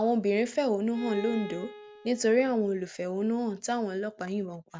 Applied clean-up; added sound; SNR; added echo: none; Bowed string instrument; 14 dB; none.